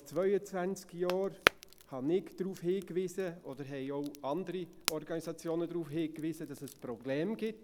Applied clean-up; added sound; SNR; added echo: none; Crackle; 6 dB; none.